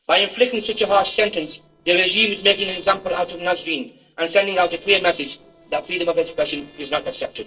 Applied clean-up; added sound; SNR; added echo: neural separator model SepFormer DNS4.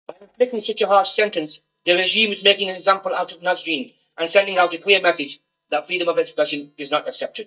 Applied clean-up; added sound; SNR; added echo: neural mask model DeepFilterNet 3.